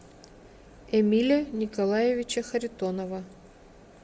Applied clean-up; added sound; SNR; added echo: none; none; none; none.